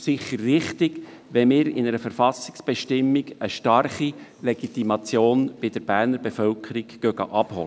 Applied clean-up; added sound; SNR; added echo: none; none; none; none.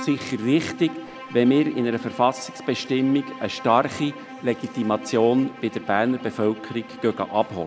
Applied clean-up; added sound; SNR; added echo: none; Bowed string instrument; 16 dB; none.